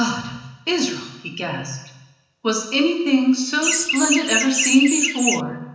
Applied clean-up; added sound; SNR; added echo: none; Chirp, tweet; 0 dB; reverberation time 1.0 s.